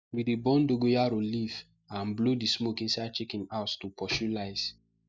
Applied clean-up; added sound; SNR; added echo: neural mask model DeepFilterNet 3.